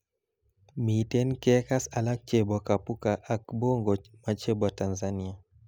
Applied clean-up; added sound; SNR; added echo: none; none; none; none.